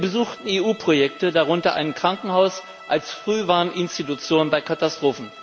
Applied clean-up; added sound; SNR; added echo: none; Bowed string instrument; 20 dB; none.